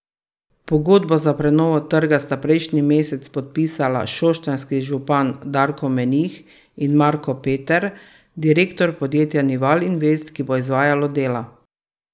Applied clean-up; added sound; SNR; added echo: none; none; none; none.